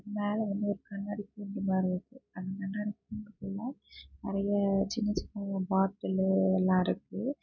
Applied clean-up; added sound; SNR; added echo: none; none; none; none.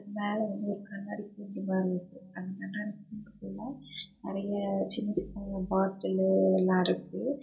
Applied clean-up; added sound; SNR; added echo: none; none; none; reverberation time 0.2 s.